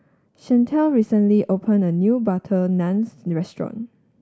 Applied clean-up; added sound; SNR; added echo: none; none; none; none.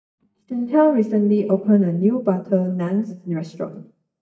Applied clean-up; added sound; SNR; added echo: neural mask model DeepFilterNet 3.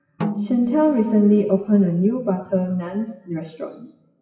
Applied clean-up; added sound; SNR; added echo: classical method WPE with log-MMSE.